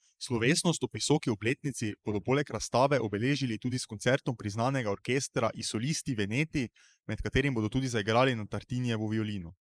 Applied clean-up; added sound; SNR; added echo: neural mask model Resemble Enhance denoiser.